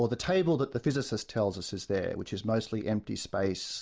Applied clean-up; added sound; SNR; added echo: none; none; none; none.